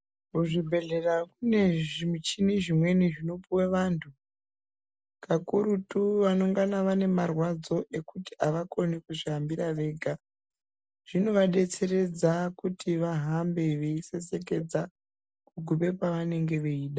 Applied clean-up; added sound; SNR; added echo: none; none; none; none.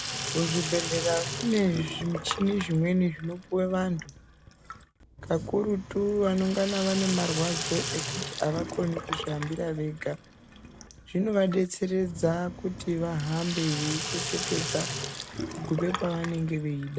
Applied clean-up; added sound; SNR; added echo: none; Sink (filling or washing); 7 dB; none.